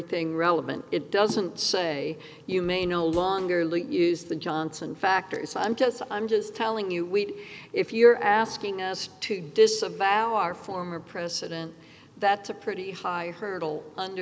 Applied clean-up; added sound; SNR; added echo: none; Drum / Drum kit; 18 dB; none.